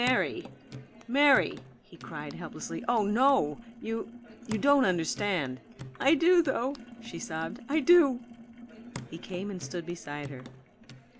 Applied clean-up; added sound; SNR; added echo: none; Hands / Wood + Sink (filling or washing); 15 dB; none.